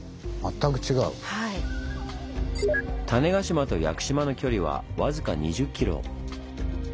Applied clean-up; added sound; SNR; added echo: none; none; none; none.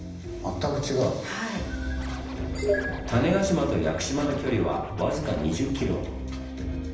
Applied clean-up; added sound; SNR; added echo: none; Scratching (performance technique); 16 dB; reverberation time 0.9 s.